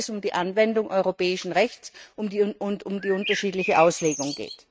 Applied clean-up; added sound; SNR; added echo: neural mask model RNNoise.